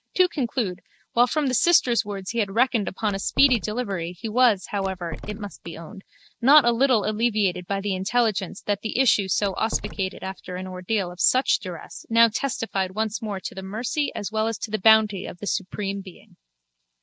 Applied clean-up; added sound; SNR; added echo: none; Door; 13 dB; none.